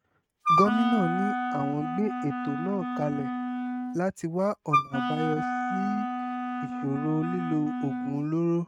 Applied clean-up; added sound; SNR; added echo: neural mask model RNNoise.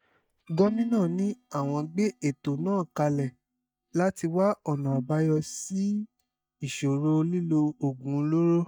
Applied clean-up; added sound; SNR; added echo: neural mask model DeepFilterNet 3.